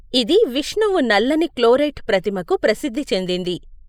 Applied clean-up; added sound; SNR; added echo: neural mask model Resemble Enhance denoiser.